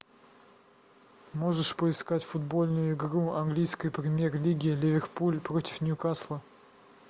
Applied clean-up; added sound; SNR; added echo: none; none; none; none.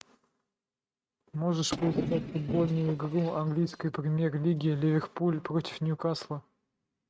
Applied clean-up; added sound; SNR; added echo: neural mask model RNNoise.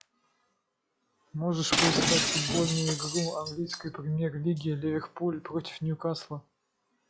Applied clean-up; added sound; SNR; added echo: classical method log-MMSE.